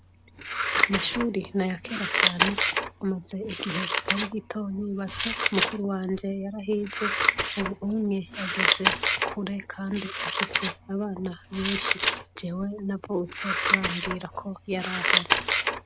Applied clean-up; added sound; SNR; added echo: none; Scissors; -2 dB; none.